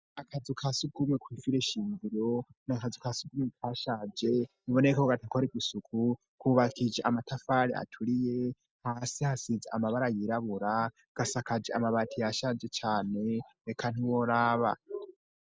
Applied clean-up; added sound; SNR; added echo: neural mask model DeepFilterNet 3.